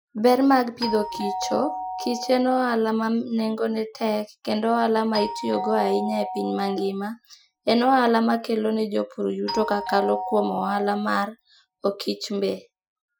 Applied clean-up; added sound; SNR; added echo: classical method Wiener filter.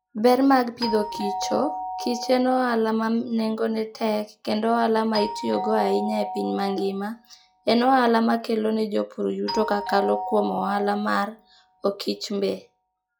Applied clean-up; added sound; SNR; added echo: classical method log-MMSE.